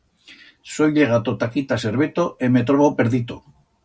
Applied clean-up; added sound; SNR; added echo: none; none; none; none.